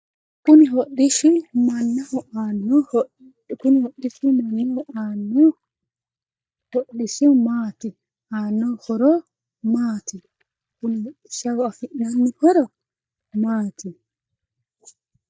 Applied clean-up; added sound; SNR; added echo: neural mask model DeepFilterNet 3.